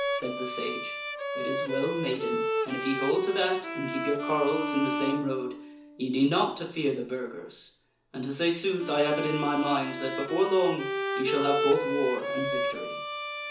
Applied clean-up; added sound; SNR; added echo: none; Bowed string instrument; 3 dB; reverberation time 0.6 s.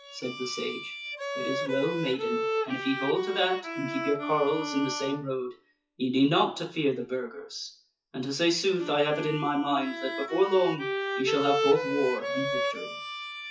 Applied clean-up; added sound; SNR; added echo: classical method WPE with log-MMSE.